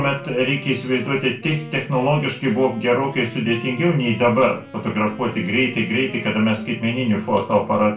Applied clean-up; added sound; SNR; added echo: none; Wind instrument, woodwind instrument; 19 dB; reverberation time 0.3 s.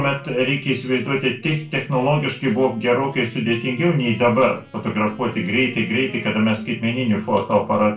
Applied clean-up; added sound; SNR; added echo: neural separator model SepFormer DNS4.